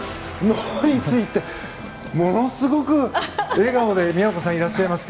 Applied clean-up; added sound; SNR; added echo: none; Toilet flush / Water; 16 dB; none.